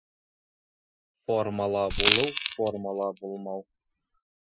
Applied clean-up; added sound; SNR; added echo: classical method Wiener filter.